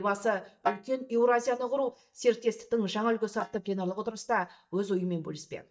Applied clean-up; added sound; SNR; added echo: neural mask model DeepFilterNet 3.